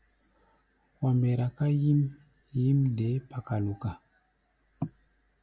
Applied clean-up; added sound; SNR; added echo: none; none; none; none.